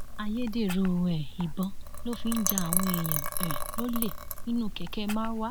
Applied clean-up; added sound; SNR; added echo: none; Liquid; 1 dB; none.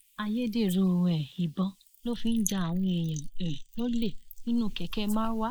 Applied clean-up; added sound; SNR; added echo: neural mask model Resemble Enhance denoiser.